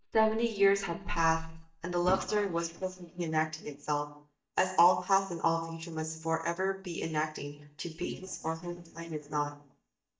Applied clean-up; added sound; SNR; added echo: neural mask model DeepFilterNet 3.